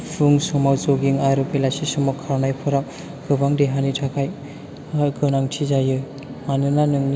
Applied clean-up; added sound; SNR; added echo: none; none; none; none.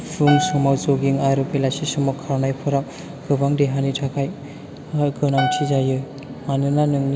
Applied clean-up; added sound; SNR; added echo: none; Piano; 7 dB; none.